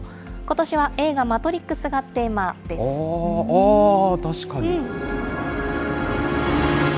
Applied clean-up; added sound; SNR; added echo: none; none; none; none.